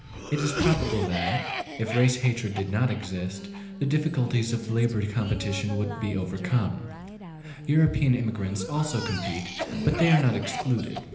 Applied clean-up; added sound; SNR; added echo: none; Cough; 9 dB; reverberation time 1.0 s.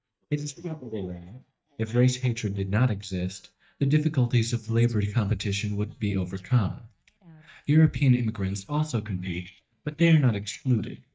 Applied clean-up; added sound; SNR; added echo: neural mask model DeepFilterNet 3.